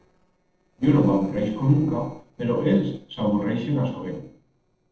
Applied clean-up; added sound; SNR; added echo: neural separator model SepFormer DNS4.